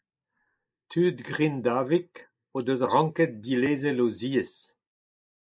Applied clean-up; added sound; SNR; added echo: neural mask model Resemble Enhance denoiser.